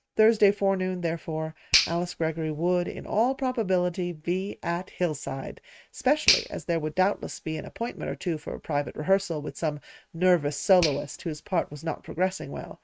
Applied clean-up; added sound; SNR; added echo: neural mask model RNNoise.